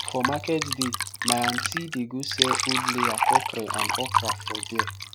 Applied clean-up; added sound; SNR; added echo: none; Fill (with liquid); -4 dB; none.